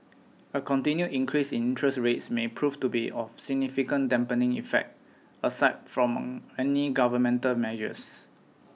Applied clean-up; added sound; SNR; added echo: none; none; none; none.